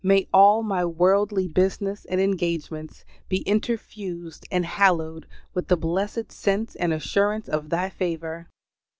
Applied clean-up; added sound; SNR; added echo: none; none; none; none.